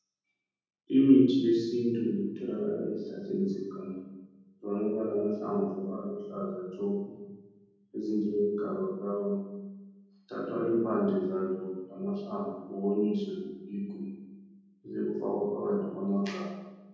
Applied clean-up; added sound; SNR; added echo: none; none; none; reverberation time 1.3 s.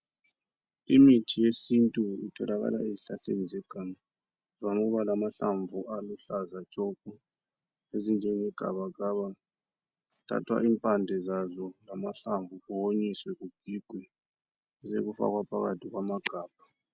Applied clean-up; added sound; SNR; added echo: none; none; none; none.